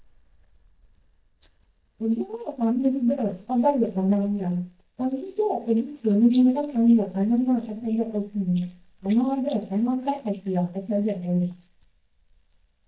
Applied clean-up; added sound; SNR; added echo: neural mask model DeepFilterNet 3.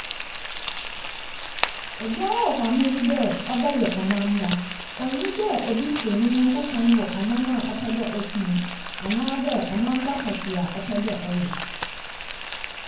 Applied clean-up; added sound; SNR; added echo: none; Frying (food); 8 dB; reverberation time 0.9 s.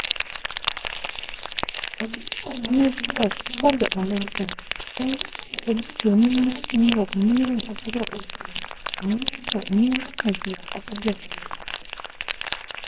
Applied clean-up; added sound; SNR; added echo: neural separator model SepFormer WHAMR!.